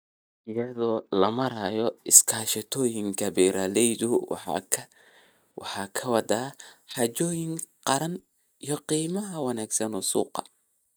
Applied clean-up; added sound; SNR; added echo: neural mask model DeepFilterNet 3.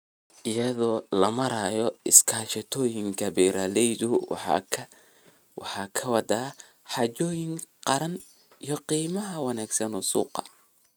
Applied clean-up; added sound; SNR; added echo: neural mask model RNNoise.